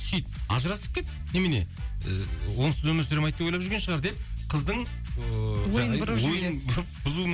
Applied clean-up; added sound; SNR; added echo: none; none; none; none.